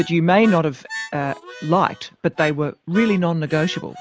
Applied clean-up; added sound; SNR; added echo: none; Harmonica; 16 dB; none.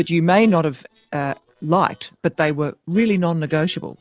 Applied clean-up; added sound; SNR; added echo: neural separator model SepFormer DNS4.